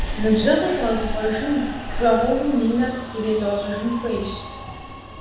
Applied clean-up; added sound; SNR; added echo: none; Subway, metro, underground; 8 dB; reverberation time 1.1 s.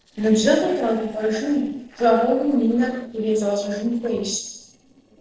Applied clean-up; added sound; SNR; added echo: neural separator model SepFormer DNS4.